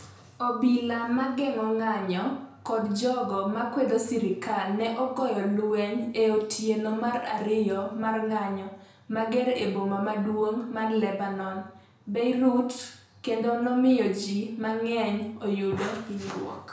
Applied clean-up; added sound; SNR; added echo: none; none; none; reverberation time 0.5 s.